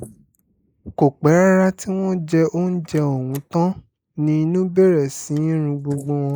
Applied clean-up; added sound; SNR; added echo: neural mask model Resemble Enhance denoiser.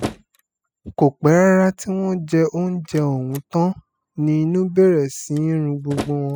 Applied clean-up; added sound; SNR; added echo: classical method spectral subtraction.